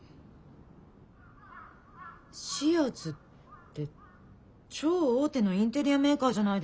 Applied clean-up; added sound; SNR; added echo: none; none; none; none.